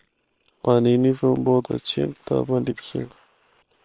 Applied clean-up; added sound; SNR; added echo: neural separator model SepFormer WHAM!.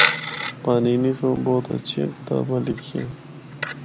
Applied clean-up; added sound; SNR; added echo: none; Coin (dropping); 5 dB; none.